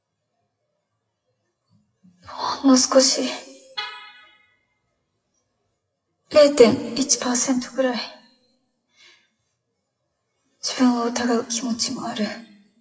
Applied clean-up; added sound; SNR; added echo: classical method WPE with log-MMSE.